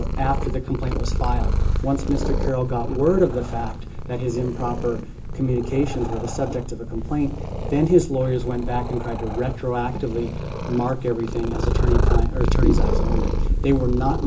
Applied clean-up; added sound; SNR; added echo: none; Purr; -1 dB; reverberation time 0.2 s.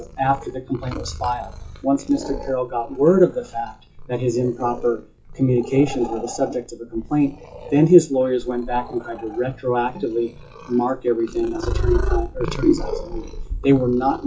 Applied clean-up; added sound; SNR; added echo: classical method WPE with log-MMSE.